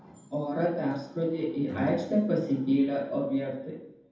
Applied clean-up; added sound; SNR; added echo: none; Bowed string instrument; 18 dB; reverberation time 0.9 s.